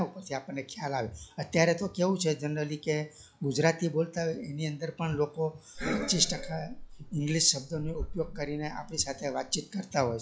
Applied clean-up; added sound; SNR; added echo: classical method log-MMSE.